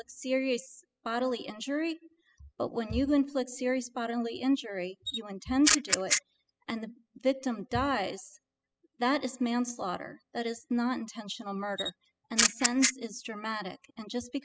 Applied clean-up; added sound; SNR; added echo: classical method spectral subtraction.